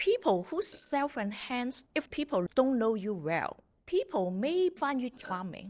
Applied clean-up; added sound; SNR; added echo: neural separator model SepFormer DNS4.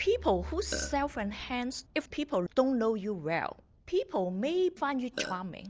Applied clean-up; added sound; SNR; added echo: none; Burping, eructation; 8 dB; none.